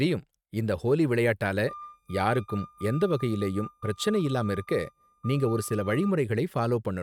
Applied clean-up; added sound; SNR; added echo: neural mask model RNNoise.